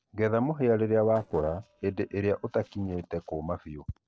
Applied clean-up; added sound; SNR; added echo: neural separator model SepFormer DNS4.